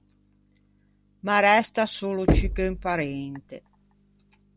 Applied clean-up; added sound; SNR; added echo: none; Knock; 1 dB; none.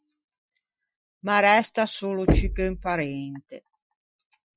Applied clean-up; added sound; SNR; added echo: classical method Wiener filter.